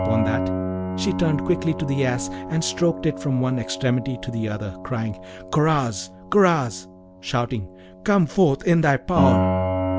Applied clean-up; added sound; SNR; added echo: none; Piano; 4 dB; none.